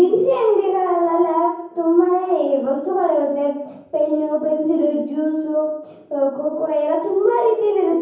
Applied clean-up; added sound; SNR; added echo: none; none; none; reverberation time 0.9 s.